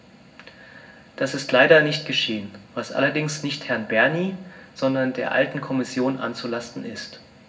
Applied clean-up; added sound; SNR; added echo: none; none; none; reverberation time 0.4 s.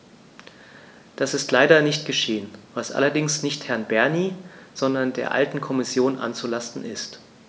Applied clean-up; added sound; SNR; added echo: none; none; none; none.